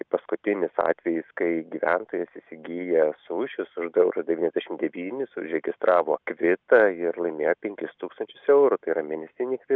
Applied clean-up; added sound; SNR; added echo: none; none; none; none.